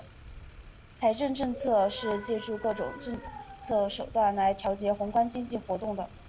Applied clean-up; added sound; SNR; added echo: none; Motor vehicle (road); 19 dB; reverberation time 1.1 s.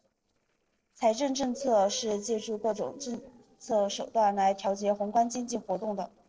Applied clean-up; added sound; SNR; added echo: neural separator model SepFormer DNS4.